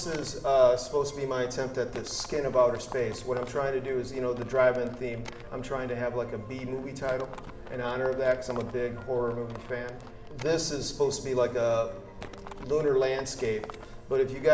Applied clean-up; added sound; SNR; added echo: none; Livestock, farm animals, working animals; 16 dB; reverberation time 1.4 s.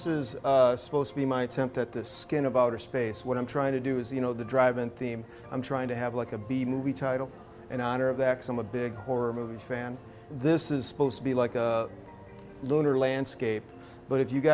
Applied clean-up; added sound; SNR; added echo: none; none; none; none.